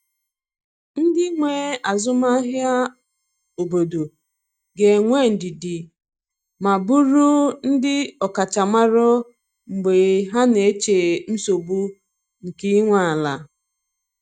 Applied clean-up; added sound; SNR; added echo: neural mask model DeepFilterNet 3.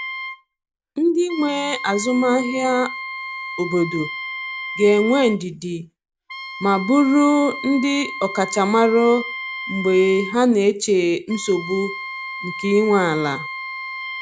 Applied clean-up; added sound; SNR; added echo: none; Wind instrument, woodwind instrument; 11 dB; none.